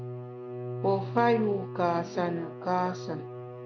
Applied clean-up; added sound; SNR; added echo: none; Bowed string instrument; 8 dB; none.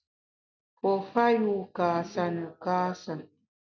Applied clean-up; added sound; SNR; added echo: none; none; none; none.